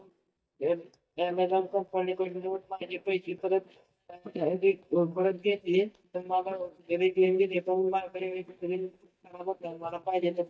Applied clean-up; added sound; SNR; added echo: neural mask model DeepFilterNet 3.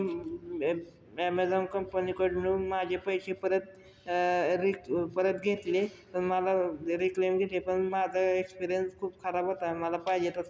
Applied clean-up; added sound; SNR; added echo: none; none; none; none.